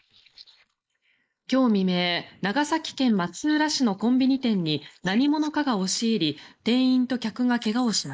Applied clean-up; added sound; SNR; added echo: neural mask model Resemble Enhance denoiser.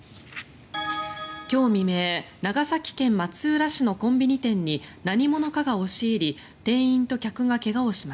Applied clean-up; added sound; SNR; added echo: none; none; none; none.